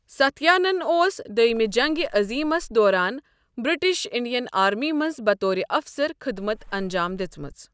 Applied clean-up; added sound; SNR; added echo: none; Water / Splash, splatter; 18 dB; none.